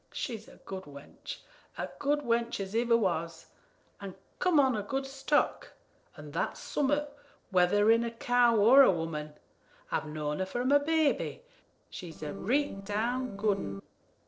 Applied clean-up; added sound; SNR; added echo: neural separator model SepFormer DNS4.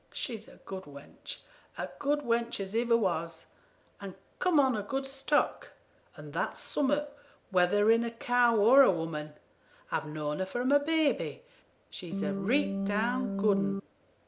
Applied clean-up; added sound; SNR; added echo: none; Organ; 1 dB; none.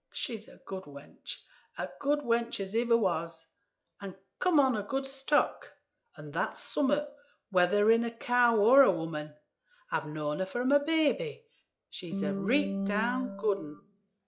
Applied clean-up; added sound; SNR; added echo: classical method log-MMSE.